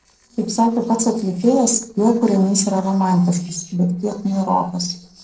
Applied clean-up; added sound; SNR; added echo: neural separator model SepFormer DNS4.